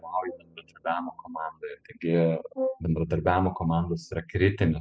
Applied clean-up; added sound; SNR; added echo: classical method spectral subtraction.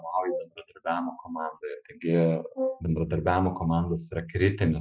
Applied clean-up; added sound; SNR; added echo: classical method Wiener filter.